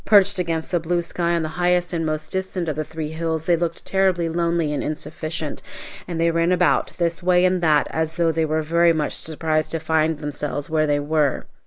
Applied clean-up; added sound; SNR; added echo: neural mask model Resemble Enhance denoiser.